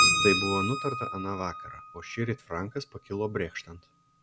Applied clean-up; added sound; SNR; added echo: none; Keyboard (musical); -1 dB; none.